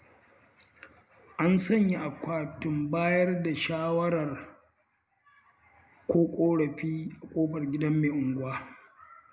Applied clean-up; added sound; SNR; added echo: none; none; none; none.